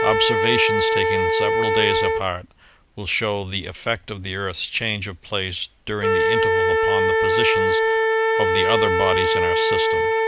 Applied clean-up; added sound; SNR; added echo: none; Wind instrument, woodwind instrument; -5 dB; none.